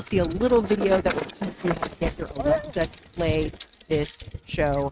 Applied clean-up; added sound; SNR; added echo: neural mask model RNNoise.